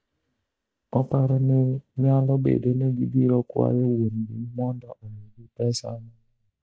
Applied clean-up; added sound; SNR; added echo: neural mask model DeepFilterNet 3.